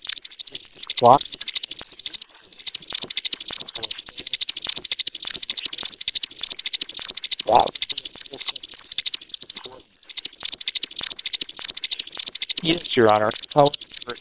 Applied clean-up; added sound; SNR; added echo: neural separator model SepFormer WHAM!.